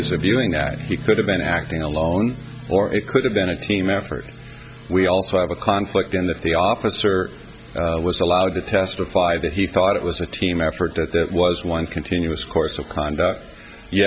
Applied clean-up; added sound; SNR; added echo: none; Guitar; 16 dB; none.